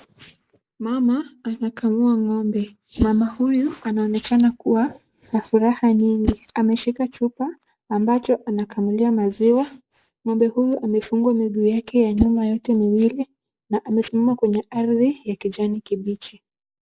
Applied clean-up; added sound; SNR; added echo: neural mask model Resemble Enhance denoiser.